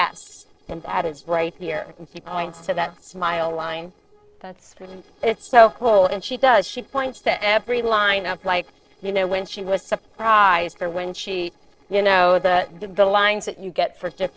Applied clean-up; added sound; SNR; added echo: neural separator model SepFormer DNS4.